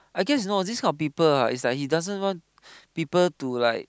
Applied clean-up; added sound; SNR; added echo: none; none; none; none.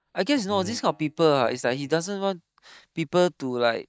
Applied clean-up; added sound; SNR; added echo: neural mask model DeepFilterNet 3.